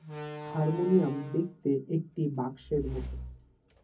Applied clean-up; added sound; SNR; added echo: none; Slam; 11 dB; reverberation time 0.3 s.